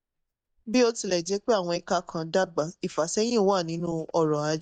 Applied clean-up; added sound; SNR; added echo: neural mask model DeepFilterNet 3.